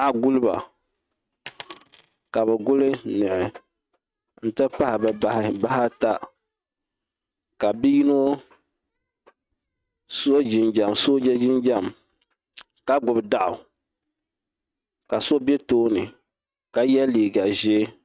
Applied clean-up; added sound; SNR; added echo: neural mask model RNNoise.